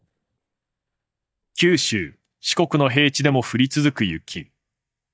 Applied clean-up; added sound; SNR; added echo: neural mask model DeepFilterNet 3.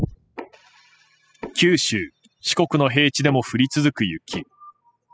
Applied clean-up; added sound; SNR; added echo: classical method spectral subtraction.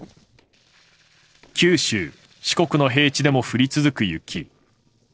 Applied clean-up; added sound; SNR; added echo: neural separator model SepFormer DNS4.